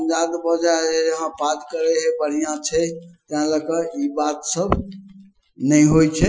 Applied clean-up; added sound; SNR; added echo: classical method Wiener filter.